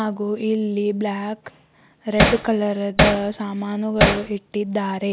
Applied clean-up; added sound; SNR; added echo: none; Hammer; -4 dB; none.